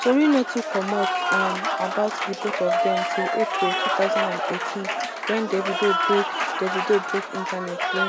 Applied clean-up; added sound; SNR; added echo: none; Applause; 0 dB; none.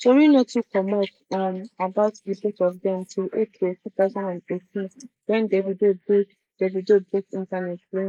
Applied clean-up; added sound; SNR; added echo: neural mask model Resemble Enhance denoiser.